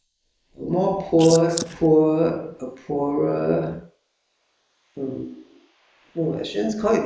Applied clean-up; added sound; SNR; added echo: neural mask model Resemble Enhance denoiser.